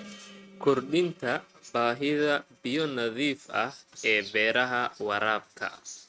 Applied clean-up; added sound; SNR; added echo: neural mask model RNNoise.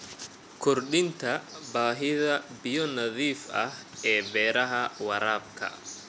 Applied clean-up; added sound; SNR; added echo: none; none; none; none.